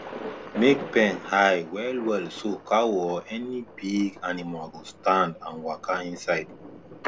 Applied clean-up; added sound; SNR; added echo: none; Thunder; 15 dB; none.